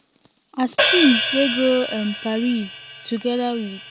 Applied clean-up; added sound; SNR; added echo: none; Hi-hat; -1 dB; none.